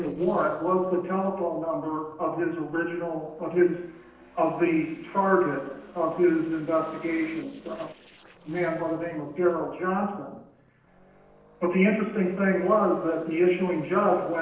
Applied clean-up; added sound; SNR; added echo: neural separator model SepFormer DNS4.